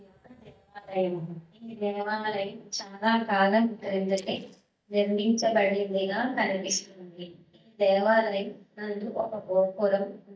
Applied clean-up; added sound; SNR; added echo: neural mask model DeepFilterNet 3.